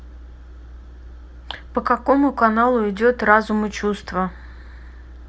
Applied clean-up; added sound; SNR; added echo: none; none; none; none.